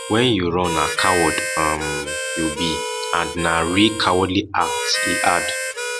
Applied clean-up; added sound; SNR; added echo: none; Harmonica; 4 dB; none.